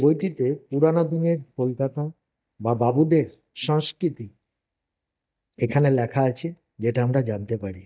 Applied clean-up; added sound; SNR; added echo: neural mask model DeepFilterNet 3.